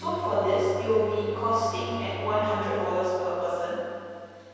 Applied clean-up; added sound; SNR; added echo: none; Bowed string instrument; 13 dB; reverberation time 2.1 s.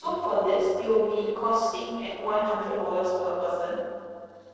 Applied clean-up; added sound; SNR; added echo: neural separator model SepFormer DNS4.